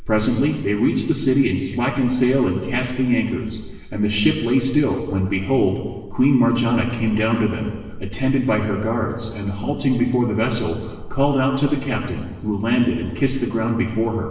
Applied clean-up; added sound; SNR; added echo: none; none; none; reverberation time 1.2 s.